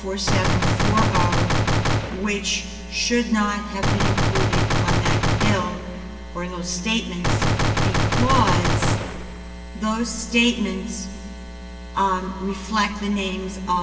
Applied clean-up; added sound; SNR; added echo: none; Gunshot, gunfire; -3 dB; reverberation time 2.7 s.